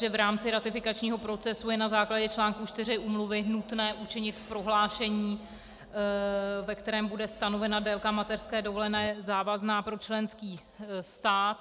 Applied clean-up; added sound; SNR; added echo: none; none; none; none.